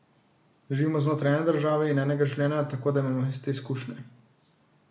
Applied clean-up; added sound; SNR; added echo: none; none; none; none.